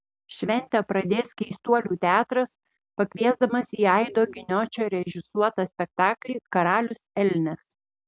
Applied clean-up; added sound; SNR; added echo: none; none; none; none.